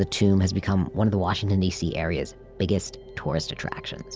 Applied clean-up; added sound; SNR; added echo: none; none; none; none.